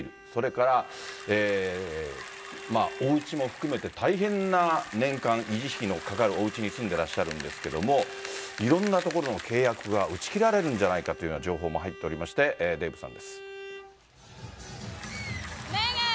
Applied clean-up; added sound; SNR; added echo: none; Bicycle + Bowed string instrument; 14 dB; none.